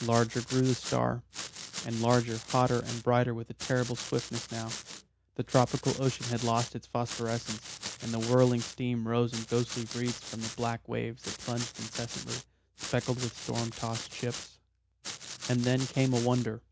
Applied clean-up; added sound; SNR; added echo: none; Domestic sounds, home sounds; 11 dB; none.